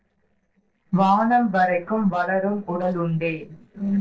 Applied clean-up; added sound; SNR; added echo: neural separator model SepFormer DNS4.